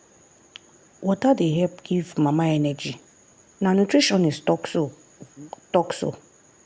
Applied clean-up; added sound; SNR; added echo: none; none; none; none.